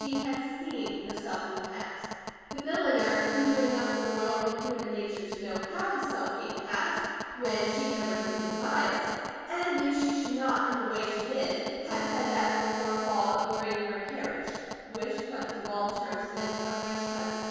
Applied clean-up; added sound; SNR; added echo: none; Telephone; 6 dB; reverberation time 2.2 s.